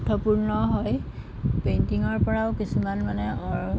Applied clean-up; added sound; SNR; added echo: none; none; none; none.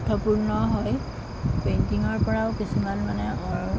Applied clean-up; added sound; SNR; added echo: none; Cricket; 12 dB; none.